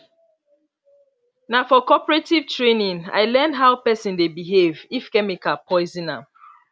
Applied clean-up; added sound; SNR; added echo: none; none; none; none.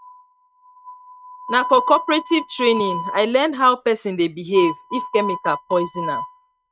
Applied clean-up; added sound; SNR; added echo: neural mask model RNNoise.